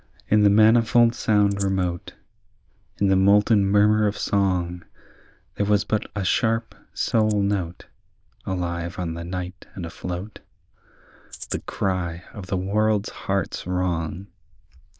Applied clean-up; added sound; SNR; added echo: neural diffusion model UNIVERSE++.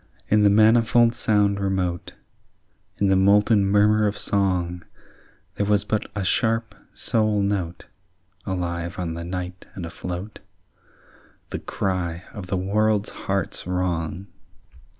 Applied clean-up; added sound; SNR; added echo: none; none; none; none.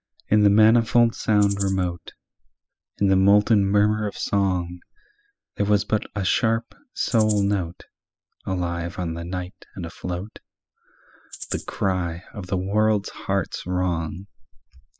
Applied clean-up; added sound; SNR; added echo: classical method spectral subtraction.